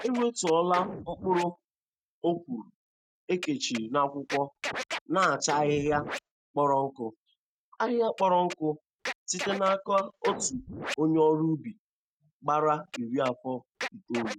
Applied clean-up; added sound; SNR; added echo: neural mask model RNNoise.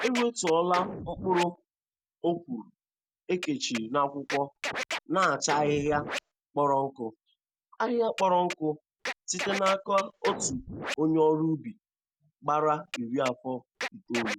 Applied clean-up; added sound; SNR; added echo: none; Scratching (performance technique); 10 dB; none.